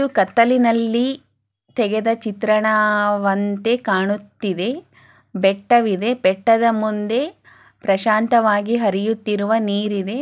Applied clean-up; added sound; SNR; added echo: none; none; none; none.